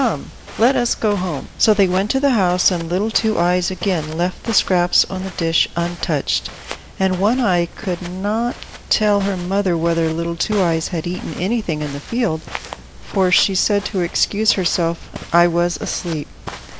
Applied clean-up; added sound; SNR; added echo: none; Walk, footsteps; 16 dB; none.